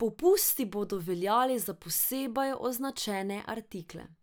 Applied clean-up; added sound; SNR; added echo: none; none; none; none.